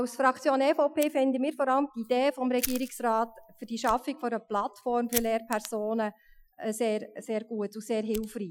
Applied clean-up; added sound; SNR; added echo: classical method Wiener filter.